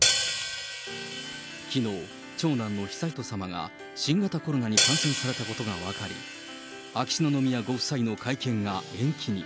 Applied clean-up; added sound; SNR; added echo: none; Hi-hat; 1 dB; none.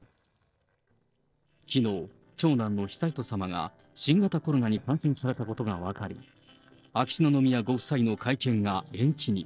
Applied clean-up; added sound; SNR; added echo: neural separator model SepFormer DNS4.